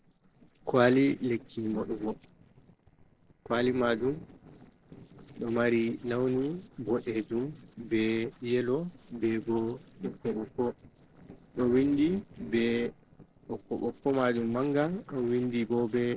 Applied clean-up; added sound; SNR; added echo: neural separator model SepFormer DNS4.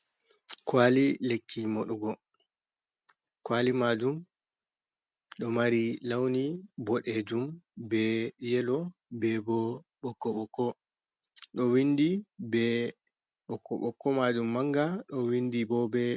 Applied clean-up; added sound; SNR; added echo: none; none; none; none.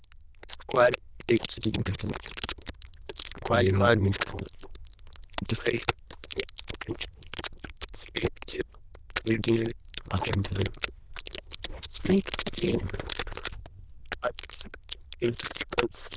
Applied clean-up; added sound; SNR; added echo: neural diffusion model UNIVERSE++.